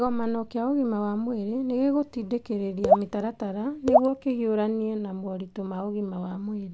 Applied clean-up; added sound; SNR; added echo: none; Raindrop / Drip; -4 dB; none.